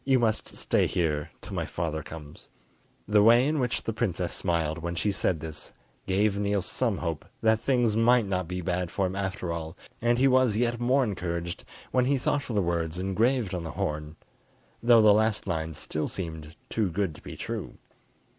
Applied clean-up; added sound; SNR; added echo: none; none; none; none.